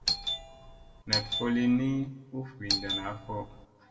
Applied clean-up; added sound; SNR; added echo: none; Doorbell; 2 dB; reverberation time 1.0 s.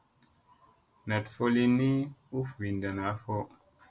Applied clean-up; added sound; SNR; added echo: none; none; none; none.